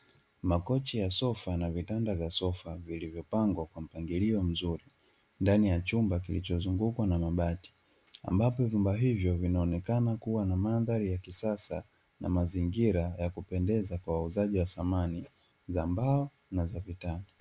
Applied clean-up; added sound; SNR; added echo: none; none; none; none.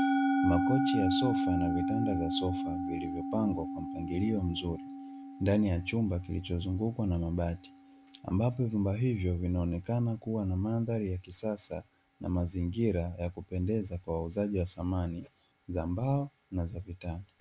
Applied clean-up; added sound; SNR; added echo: none; Musical instrument; 4 dB; none.